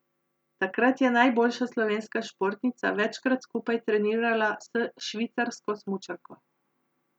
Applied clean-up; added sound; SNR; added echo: none; none; none; none.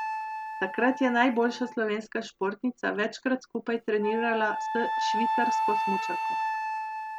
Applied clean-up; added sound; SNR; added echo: none; Wind instrument, woodwind instrument; 3 dB; none.